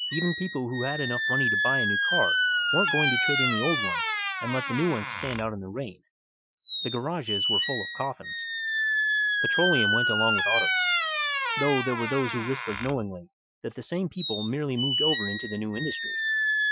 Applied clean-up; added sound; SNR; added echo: classical method Wiener filter.